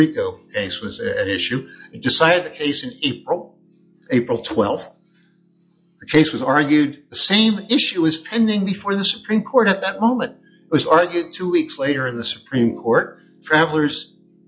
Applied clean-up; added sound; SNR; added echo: classical method log-MMSE.